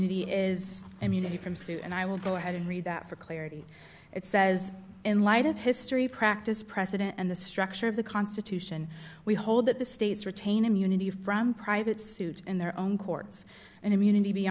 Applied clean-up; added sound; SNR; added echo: none; none; none; none.